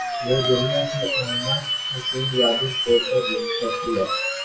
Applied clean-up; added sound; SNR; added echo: classical method WPE with log-MMSE.